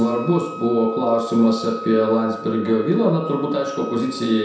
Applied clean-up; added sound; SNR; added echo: none; Wind instrument, woodwind instrument; 14 dB; reverberation time 0.7 s.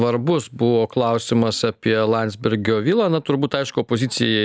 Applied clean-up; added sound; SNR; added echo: none; none; none; none.